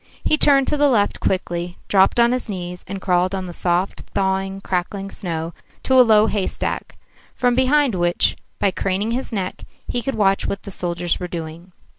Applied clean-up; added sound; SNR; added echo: none; none; none; none.